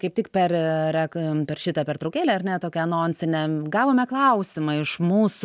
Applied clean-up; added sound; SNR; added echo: none; none; none; none.